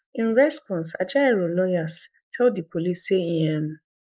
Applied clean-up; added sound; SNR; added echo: neural mask model Resemble Enhance denoiser.